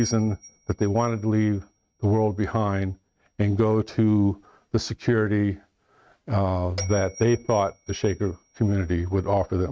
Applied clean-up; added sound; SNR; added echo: neural mask model RNNoise.